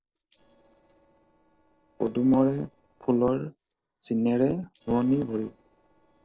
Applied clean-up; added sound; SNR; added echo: neural separator model SepFormer DNS4.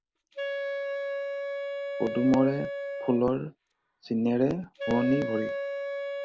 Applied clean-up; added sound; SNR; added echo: none; Wind instrument, woodwind instrument; 5 dB; none.